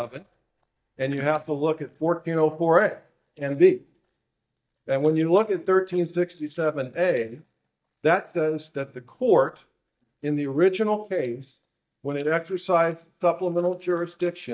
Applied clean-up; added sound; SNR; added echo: neural mask model DeepFilterNet 3.